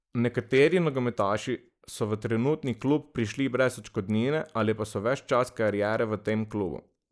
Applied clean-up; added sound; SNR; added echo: neural mask model Resemble Enhance denoiser.